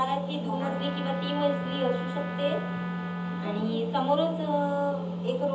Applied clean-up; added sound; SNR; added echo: none; Trumpet; 13 dB; reverberation time 0.7 s.